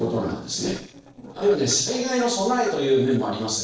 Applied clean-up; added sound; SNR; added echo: neural separator model SepFormer DNS4.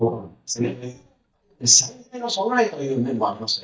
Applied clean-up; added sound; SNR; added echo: neural mask model DeepFilterNet 3.